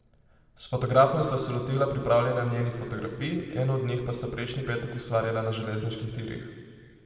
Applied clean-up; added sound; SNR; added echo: none; none; none; reverberation time 1.9 s.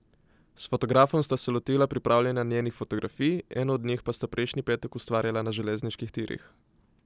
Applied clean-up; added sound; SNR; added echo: none; none; none; none.